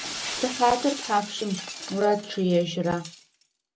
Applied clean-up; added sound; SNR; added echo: none; Shatter; 11 dB; none.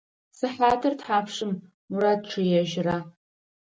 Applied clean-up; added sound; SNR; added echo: none; none; none; none.